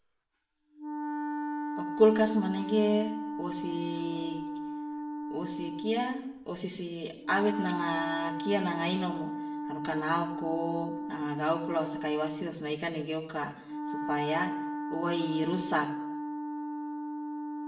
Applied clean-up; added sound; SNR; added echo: none; Wind instrument, woodwind instrument; 4 dB; reverberation time 0.7 s.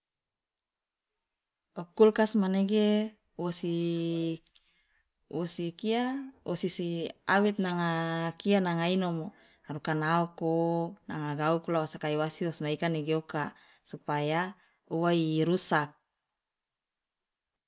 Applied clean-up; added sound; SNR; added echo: none; none; none; none.